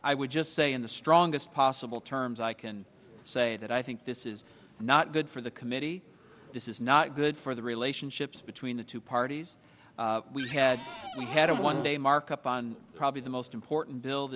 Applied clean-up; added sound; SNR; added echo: none; Cupboard open or close; 6 dB; none.